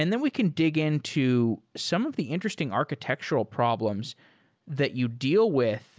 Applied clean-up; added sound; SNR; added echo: none; none; none; none.